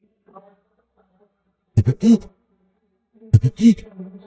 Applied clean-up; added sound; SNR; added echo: neural mask model DeepFilterNet 3.